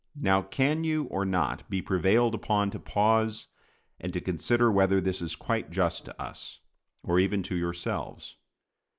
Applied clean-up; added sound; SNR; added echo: neural mask model Resemble Enhance denoiser.